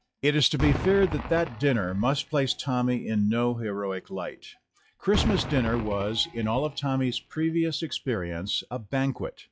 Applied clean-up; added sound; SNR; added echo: classical method log-MMSE.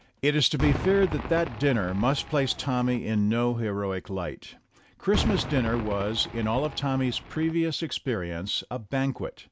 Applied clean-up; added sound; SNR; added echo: none; Cheering / Fireworks; 10 dB; none.